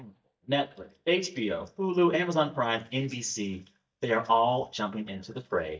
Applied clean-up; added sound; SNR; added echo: neural mask model DeepFilterNet 3.